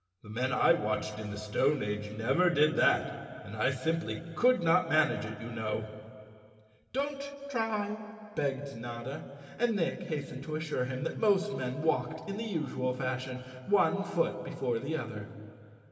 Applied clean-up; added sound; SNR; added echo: none; none; none; reverberation time 2.5 s.